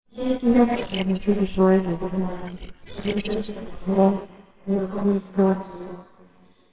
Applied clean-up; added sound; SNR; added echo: neural separator model SepFormer WHAMR!.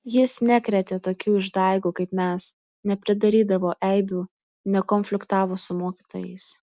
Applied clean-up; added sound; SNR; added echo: none; none; none; none.